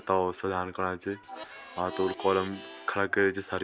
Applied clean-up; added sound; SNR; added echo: none; Harmonica; 13 dB; none.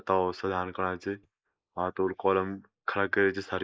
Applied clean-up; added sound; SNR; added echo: neural mask model Resemble Enhance denoiser.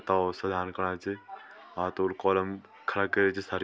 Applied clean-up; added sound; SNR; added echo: none; none; none; none.